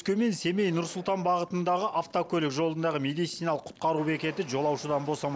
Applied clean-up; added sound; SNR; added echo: none; none; none; none.